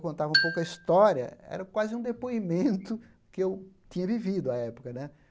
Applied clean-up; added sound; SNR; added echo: none; Marimba, xylophone; 3 dB; none.